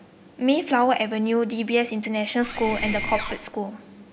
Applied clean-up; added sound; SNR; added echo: none; Mechanisms; 6 dB; none.